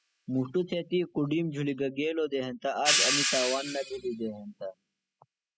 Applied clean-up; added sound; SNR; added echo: classical method spectral subtraction.